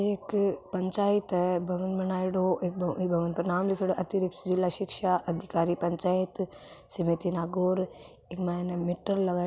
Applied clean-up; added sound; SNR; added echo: none; none; none; none.